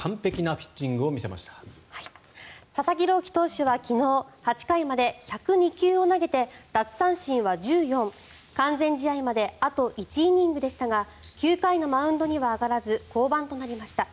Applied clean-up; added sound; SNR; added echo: none; none; none; none.